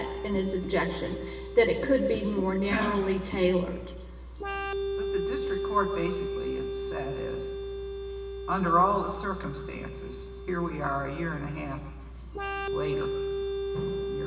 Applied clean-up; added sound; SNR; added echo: none; Organ; 5 dB; reverberation time 1.2 s.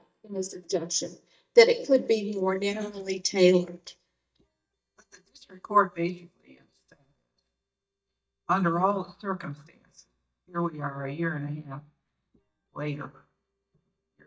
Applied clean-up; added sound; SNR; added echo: neural mask model DeepFilterNet 3.